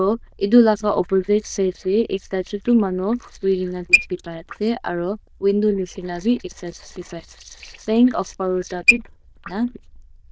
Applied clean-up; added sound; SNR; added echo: neural diffusion model UNIVERSE++.